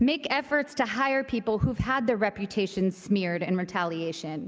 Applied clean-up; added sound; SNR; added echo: none; none; none; none.